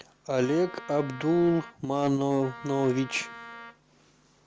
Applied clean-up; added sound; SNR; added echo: none; Wind instrument, woodwind instrument; 17 dB; none.